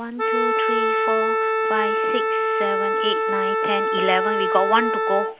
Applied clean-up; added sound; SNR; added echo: none; Wind instrument, woodwind instrument; -5 dB; none.